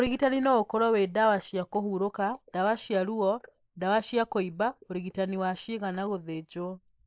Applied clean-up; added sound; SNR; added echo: neural mask model Resemble Enhance denoiser.